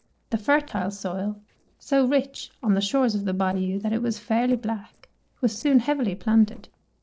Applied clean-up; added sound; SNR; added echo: neural separator model SepFormer DNS4.